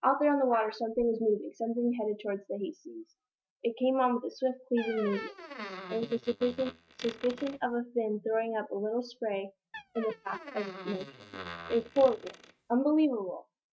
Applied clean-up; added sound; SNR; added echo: neural mask model RNNoise.